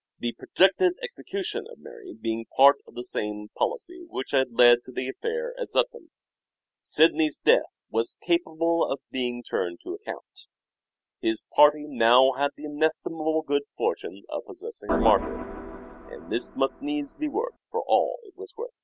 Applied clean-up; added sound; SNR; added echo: none; Organ; 6 dB; none.